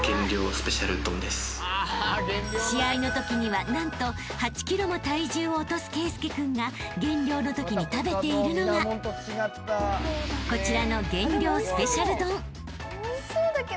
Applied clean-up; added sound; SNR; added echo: none; none; none; none.